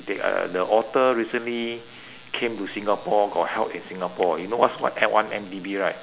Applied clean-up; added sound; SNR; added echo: none; none; none; none.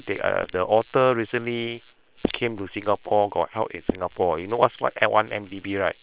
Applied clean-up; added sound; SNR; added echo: neural separator model SepFormer WHAM!.